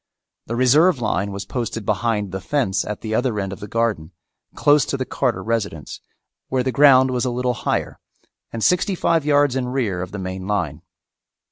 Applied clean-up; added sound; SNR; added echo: none; none; none; none.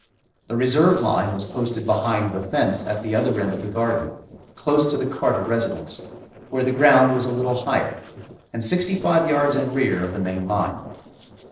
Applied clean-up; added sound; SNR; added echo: neural separator model SepFormer DNS4.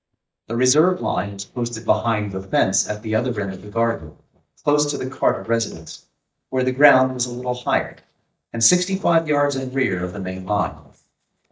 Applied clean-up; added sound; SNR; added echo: neural mask model DeepFilterNet 3.